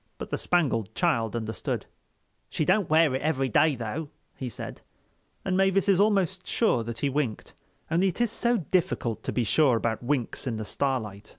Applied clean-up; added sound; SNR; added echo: none; none; none; none.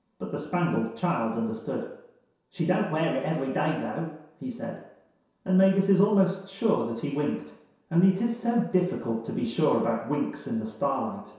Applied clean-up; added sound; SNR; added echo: none; none; none; reverberation time 0.7 s.